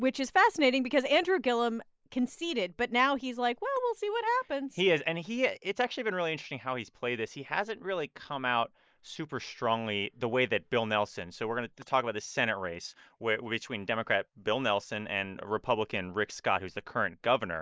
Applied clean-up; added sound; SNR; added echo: neural mask model Resemble Enhance denoiser.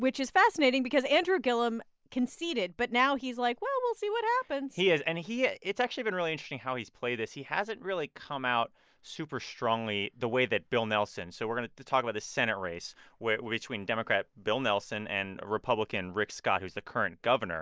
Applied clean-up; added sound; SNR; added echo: none; none; none; none.